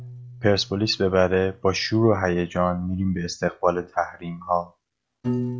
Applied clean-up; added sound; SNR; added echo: none; Piano; 13 dB; none.